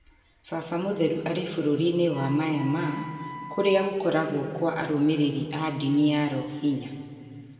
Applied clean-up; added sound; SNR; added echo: none; Wind instrument, woodwind instrument; 16 dB; reverberation time 2.0 s.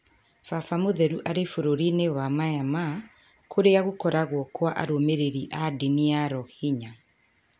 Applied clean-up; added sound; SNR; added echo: none; none; none; none.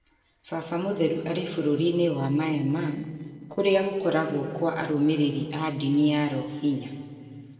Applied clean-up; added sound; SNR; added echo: neural separator model SepFormer DNS4.